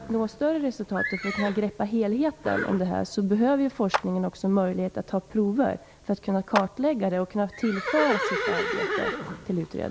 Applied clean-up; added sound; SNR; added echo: none; Clapping + Livestock, farm animals, working animals; 7 dB; none.